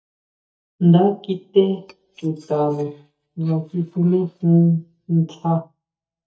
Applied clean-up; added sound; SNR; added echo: neural mask model DeepFilterNet 3.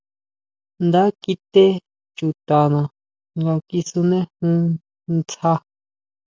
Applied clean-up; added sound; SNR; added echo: none; none; none; none.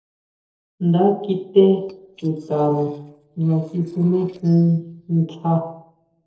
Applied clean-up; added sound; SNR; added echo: neural separator model SepFormer DNS4.